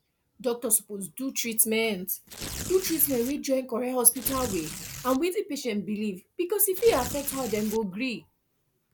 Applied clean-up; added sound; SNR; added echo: none; Tearing; 10 dB; none.